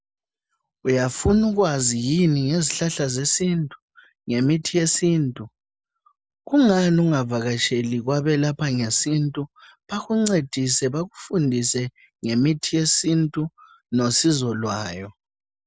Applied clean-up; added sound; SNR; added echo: none; none; none; none.